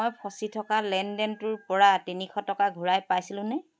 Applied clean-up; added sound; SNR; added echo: none; none; none; none.